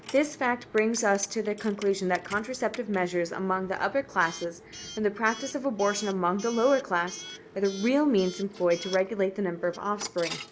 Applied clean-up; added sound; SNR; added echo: none; Coin (dropping) / Alarm; 16 dB; none.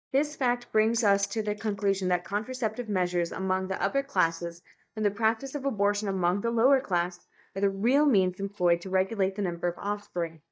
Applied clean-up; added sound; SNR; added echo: neural mask model DeepFilterNet 3.